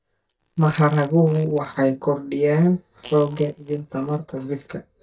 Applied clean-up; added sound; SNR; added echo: neural mask model DeepFilterNet 3.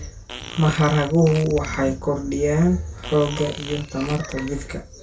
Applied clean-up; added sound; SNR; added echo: none; Fart; 16 dB; reverberation time 0.2 s.